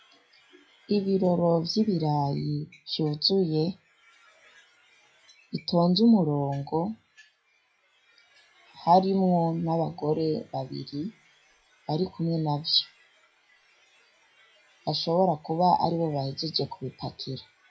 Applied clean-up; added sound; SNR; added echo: classical method WPE with log-MMSE.